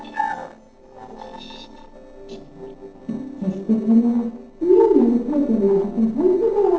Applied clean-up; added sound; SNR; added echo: neural separator model SepFormer DNS4.